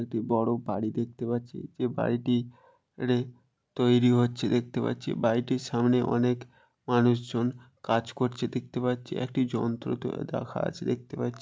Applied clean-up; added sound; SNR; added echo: none; none; none; none.